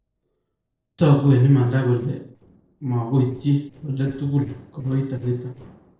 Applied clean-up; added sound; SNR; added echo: neural separator model SepFormer DNS4.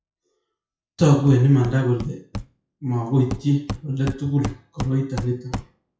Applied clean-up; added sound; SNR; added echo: classical method WPE with log-MMSE.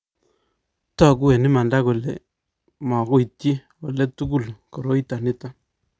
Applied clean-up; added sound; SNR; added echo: none; none; none; none.